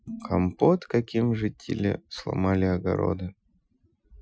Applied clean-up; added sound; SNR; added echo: classical method Wiener filter.